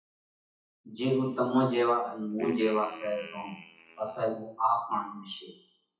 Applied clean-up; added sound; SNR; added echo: classical method WPE with log-MMSE.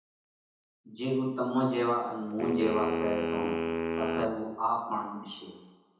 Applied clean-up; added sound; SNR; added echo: none; Wind instrument, woodwind instrument; 1 dB; reverberation time 0.9 s.